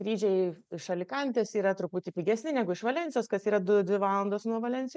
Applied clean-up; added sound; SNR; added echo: none; none; none; none.